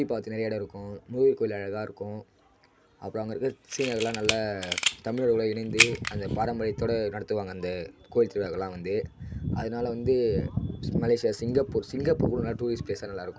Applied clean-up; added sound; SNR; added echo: none; Camera; 2 dB; none.